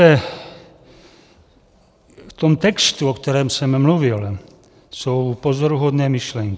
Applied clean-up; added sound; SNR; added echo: none; none; none; none.